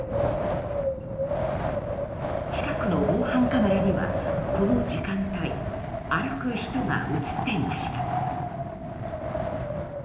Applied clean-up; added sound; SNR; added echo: none; Wind; 0 dB; reverberation time 0.8 s.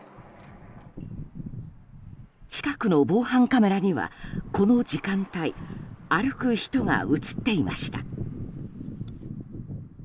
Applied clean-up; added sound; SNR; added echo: none; none; none; none.